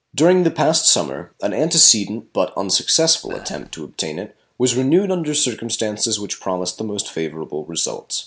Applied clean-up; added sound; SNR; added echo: none; Burping, eructation; 18 dB; none.